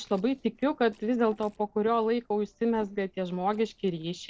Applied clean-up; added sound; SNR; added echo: neural separator model SepFormer DNS4.